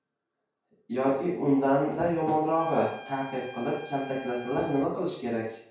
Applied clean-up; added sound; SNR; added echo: none; Trumpet; 17 dB; reverberation time 0.5 s.